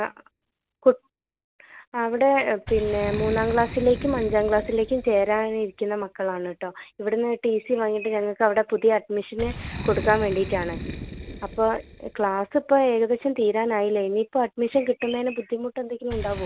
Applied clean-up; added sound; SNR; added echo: none; Boom; 14 dB; none.